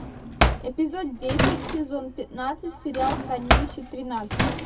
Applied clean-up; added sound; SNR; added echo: none; Drawer open or close; -4 dB; reverberation time 2.1 s.